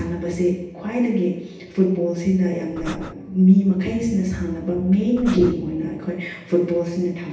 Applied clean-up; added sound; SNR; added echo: none; Breathing; 12 dB; reverberation time 0.9 s.